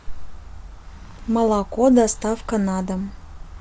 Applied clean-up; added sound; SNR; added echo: none; none; none; none.